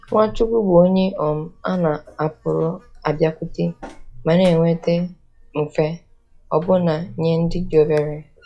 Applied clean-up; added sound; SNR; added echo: classical method log-MMSE.